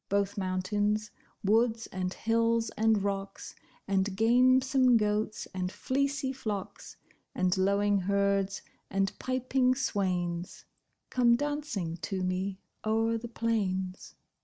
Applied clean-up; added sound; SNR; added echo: none; none; none; none.